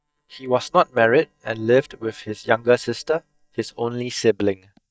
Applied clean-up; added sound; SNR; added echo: neural mask model DeepFilterNet 3.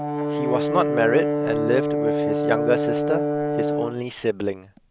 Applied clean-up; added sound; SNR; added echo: none; Brass instrument; -2 dB; none.